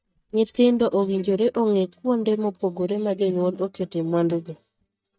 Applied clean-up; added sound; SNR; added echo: neural mask model DeepFilterNet 3.